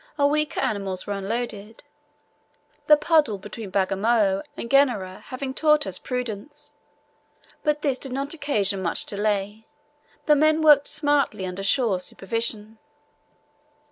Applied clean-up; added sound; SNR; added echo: none; none; none; none.